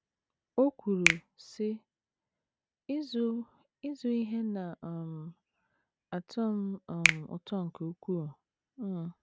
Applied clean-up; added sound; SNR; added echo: none; Finger snapping; 0 dB; none.